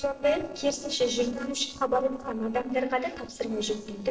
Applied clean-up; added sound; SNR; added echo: neural separator model SepFormer DNS4.